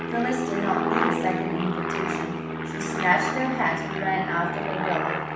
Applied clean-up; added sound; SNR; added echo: none; Aircraft; 0 dB; reverberation time 0.9 s.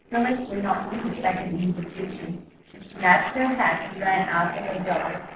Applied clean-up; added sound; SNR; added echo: neural separator model SepFormer DNS4.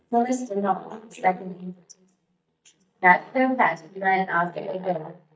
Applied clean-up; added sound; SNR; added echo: neural mask model DeepFilterNet 3.